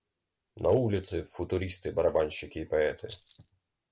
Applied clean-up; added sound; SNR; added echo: none; Rattle; 14 dB; none.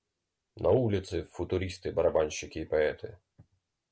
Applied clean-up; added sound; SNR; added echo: none; none; none; none.